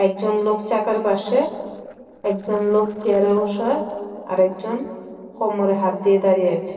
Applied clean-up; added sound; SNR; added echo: neural separator model SepFormer DNS4.